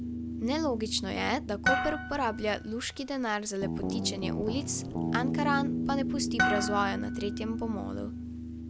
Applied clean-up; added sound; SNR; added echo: none; Guitar + Harp; 0 dB; none.